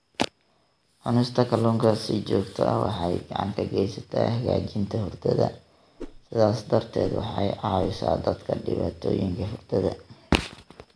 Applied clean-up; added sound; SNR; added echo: none; Whoosh, swoosh, swish; 15 dB; none.